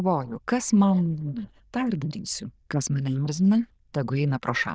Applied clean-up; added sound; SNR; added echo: neural diffusion model UNIVERSE++.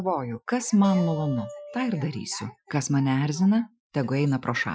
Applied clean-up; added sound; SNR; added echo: classical method Wiener filter.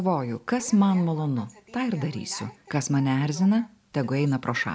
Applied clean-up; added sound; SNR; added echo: none; none; none; none.